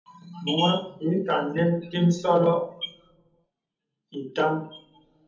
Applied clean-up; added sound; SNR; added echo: none; none; none; reverberation time 0.7 s.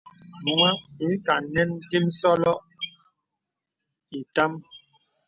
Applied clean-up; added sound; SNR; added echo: none; none; none; none.